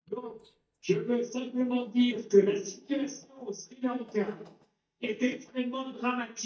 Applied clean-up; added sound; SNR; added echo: neural mask model DeepFilterNet 3.